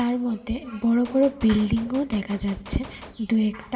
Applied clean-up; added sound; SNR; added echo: none; Gunshot, gunfire; 19 dB; reverberation time 2.8 s.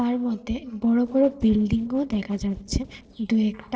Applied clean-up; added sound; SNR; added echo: neural separator model SepFormer DNS4.